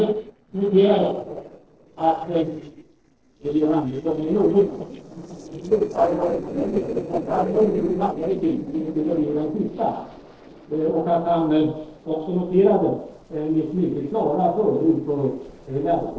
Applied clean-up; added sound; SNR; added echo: neural separator model SepFormer DNS4.